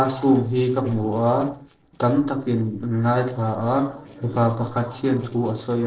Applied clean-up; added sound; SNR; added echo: neural separator model SepFormer DNS4.